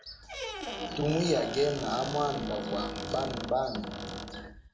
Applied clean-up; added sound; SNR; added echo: none; Squeak; 6 dB; reverberation time 0.8 s.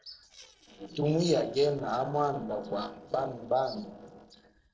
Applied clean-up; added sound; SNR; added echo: neural separator model SepFormer DNS4.